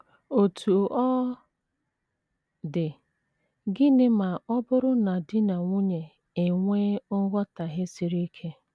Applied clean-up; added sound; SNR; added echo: none; none; none; none.